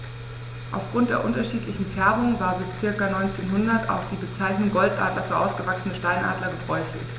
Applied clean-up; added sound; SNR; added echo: none; none; none; none.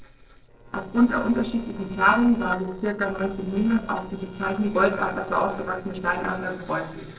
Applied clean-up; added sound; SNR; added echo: neural separator model SepFormer DNS4.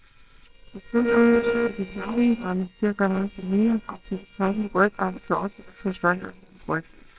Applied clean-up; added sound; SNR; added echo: neural separator model SepFormer WHAMR!.